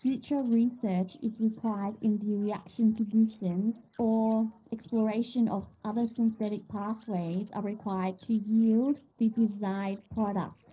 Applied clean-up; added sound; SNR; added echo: neural separator model SepFormer DNS4.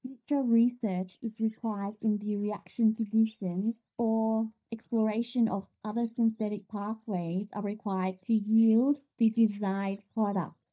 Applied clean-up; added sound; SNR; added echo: neural mask model DeepFilterNet 3.